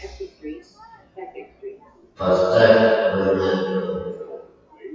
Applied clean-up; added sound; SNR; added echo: classical method WPE with log-MMSE.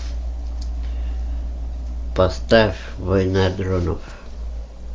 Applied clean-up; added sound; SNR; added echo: none; none; none; none.